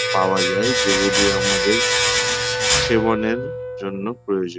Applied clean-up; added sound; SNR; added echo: none; Wind instrument, woodwind instrument + Domestic sounds, home sounds; -3 dB; none.